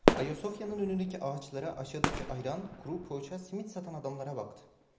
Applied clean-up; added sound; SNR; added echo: none; Fireworks; -2 dB; reverberation time 0.7 s.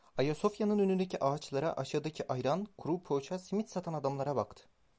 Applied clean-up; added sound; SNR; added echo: none; none; none; none.